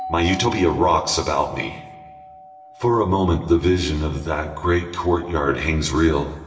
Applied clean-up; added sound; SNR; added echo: none; Doorbell; 18 dB; reverberation time 1.2 s.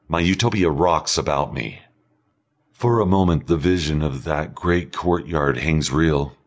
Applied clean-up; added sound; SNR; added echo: none; none; none; none.